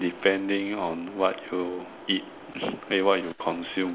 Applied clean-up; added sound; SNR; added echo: none; none; none; none.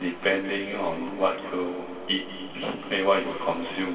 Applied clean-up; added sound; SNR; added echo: none; none; none; reverberation time 2.6 s.